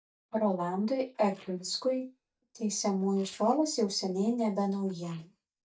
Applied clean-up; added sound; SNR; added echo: neural mask model DeepFilterNet 3.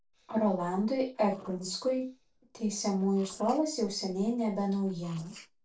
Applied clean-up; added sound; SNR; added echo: neural separator model SepFormer DNS4.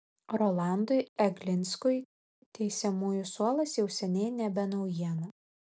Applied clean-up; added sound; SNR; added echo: none; none; none; none.